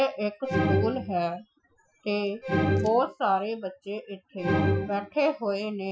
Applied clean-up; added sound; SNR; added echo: classical method Wiener filter.